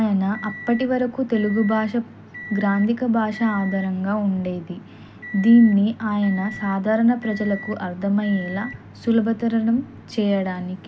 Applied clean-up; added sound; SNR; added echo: none; Microwave oven; 17 dB; reverberation time 1.1 s.